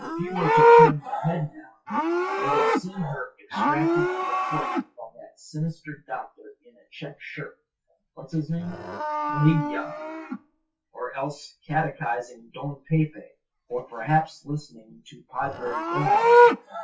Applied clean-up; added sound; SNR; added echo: classical method WPE with log-MMSE.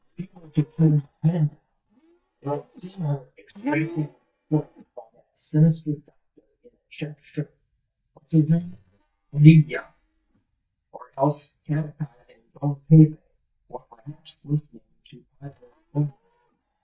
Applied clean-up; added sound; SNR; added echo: neural mask model DeepFilterNet 3.